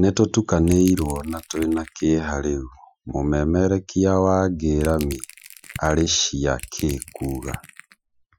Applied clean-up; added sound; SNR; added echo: classical method Wiener filter.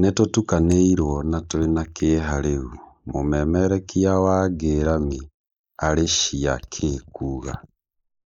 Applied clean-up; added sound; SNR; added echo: neural mask model Resemble Enhance denoiser.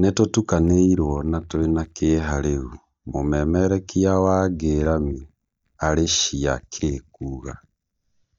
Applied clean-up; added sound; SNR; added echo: neural mask model DeepFilterNet 3.